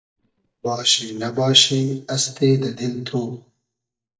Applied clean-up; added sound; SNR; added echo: neural mask model DeepFilterNet 3.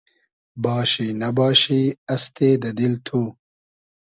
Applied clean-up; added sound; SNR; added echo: none; none; none; none.